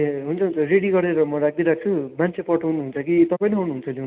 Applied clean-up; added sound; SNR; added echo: none; none; none; none.